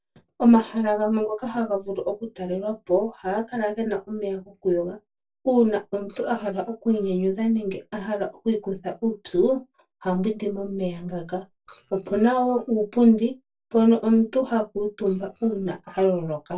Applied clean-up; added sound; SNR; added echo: neural separator model SepFormer DNS4.